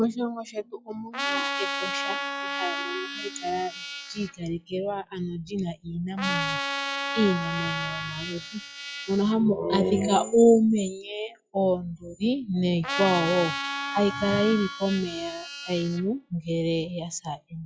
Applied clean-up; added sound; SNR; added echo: classical method log-MMSE.